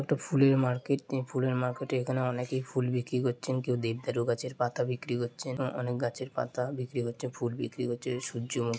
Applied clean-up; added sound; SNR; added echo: none; none; none; none.